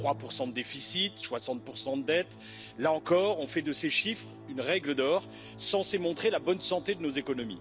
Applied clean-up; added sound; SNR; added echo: none; Musical instrument; 17 dB; none.